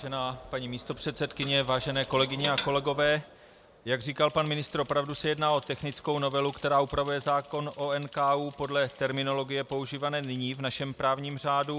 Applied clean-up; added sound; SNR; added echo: none; Bicycle; 18 dB; none.